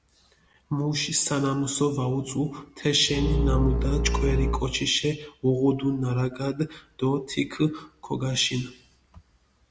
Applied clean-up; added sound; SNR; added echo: none; Bowed string instrument; -2 dB; none.